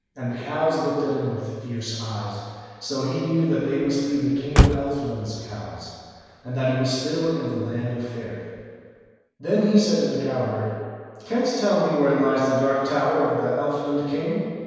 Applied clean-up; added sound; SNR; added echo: none; Motor vehicle (road); 8 dB; reverberation time 1.9 s.